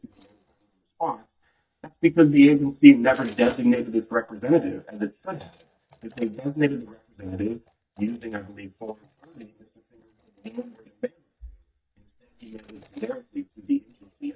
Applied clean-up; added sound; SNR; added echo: neural mask model DeepFilterNet 3.